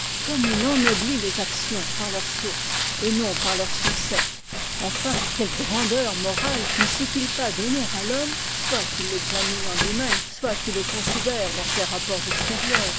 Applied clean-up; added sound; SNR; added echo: none; Frying (food); -3 dB; none.